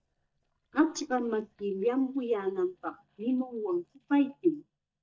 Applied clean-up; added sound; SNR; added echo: neural mask model DeepFilterNet 3.